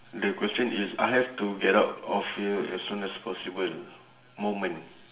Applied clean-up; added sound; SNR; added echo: none; none; none; reverberation time 0.6 s.